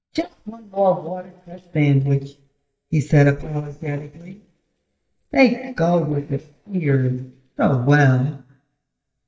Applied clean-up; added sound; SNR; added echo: neural mask model DeepFilterNet 3.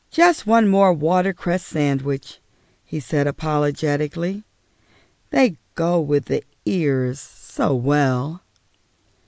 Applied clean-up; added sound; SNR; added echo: none; none; none; none.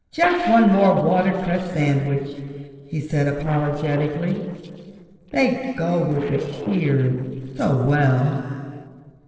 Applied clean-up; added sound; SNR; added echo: neural separator model SepFormer DNS4.